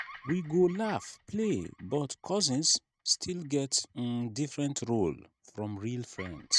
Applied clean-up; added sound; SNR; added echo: neural mask model RNNoise.